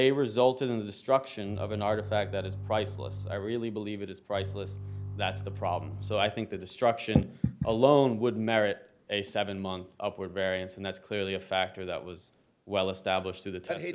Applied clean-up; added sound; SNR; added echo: none; Bowed string instrument; 9 dB; none.